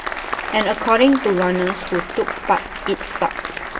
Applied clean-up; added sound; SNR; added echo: none; Applause; 7 dB; reverberation time 0.8 s.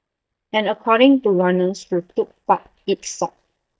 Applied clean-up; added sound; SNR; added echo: neural mask model DeepFilterNet 3.